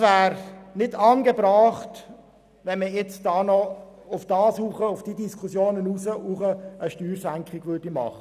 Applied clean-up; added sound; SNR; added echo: none; none; none; none.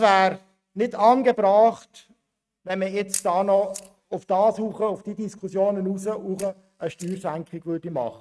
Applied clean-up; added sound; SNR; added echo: neural mask model RNNoise.